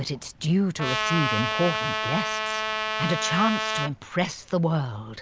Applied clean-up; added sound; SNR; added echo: none; Trumpet; 1 dB; none.